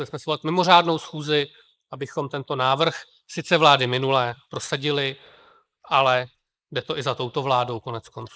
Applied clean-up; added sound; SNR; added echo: neural mask model Resemble Enhance denoiser.